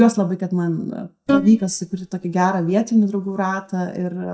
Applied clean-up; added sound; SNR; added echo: neural mask model DeepFilterNet 3.